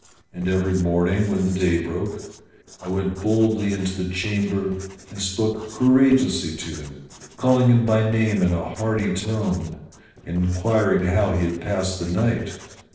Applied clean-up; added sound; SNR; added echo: neural separator model SepFormer DNS4.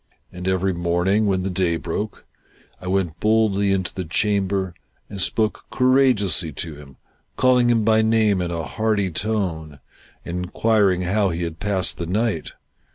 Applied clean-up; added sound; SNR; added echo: none; none; none; none.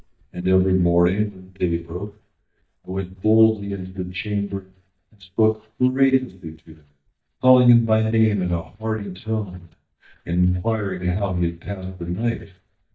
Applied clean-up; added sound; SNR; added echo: neural mask model DeepFilterNet 3.